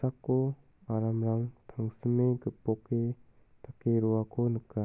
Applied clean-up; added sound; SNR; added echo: none; none; none; none.